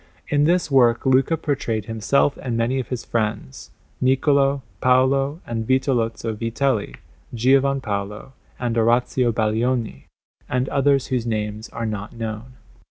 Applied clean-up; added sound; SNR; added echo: none; none; none; none.